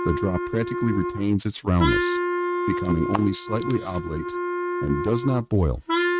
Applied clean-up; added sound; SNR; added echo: neural mask model RNNoise.